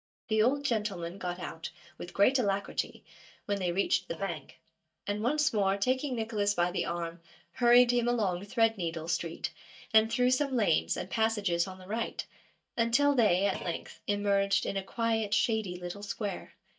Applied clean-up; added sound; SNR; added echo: neural mask model DeepFilterNet 3.